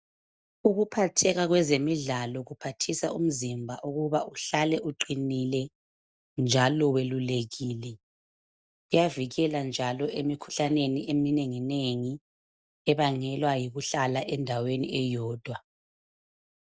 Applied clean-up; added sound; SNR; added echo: none; none; none; none.